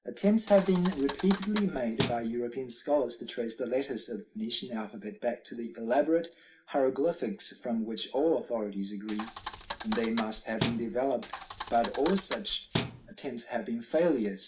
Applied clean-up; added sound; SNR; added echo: none; Thump, thud; 6 dB; reverberation time 0.4 s.